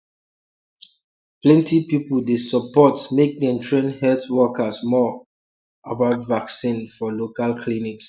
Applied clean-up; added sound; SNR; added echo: neural mask model Resemble Enhance denoiser.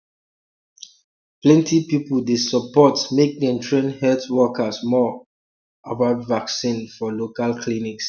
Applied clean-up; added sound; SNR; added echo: none; none; none; none.